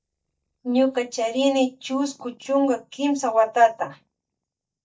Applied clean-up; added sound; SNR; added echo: neural mask model DeepFilterNet 3.